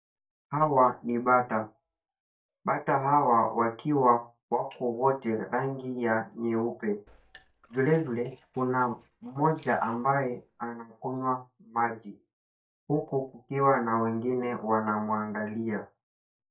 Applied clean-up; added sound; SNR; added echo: neural mask model DeepFilterNet 3.